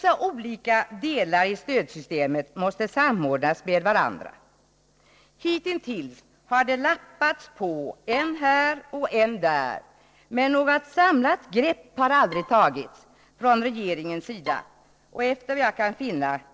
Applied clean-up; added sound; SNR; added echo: neural separator model SepFormer DNS4.